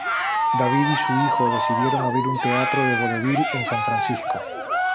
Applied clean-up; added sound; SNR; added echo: none; Cheering; -3 dB; none.